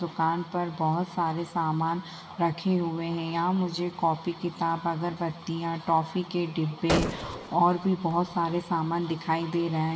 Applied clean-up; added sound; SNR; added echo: none; Gunshot, gunfire; 6 dB; reverberation time 2.4 s.